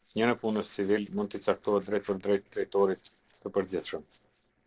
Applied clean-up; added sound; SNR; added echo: neural separator model SepFormer DNS4.